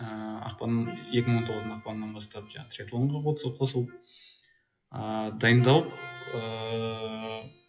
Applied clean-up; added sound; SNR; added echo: classical method WPE with log-MMSE.